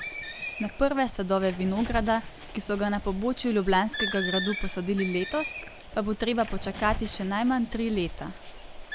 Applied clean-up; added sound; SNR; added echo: none; Bird; 9 dB; none.